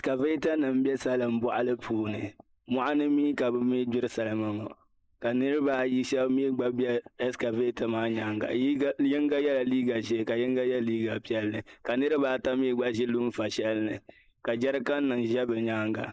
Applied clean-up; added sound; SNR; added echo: neural mask model Resemble Enhance denoiser.